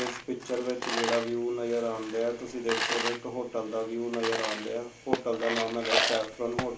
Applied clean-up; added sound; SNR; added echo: none; Coin (dropping); 3 dB; reverberation time 0.3 s.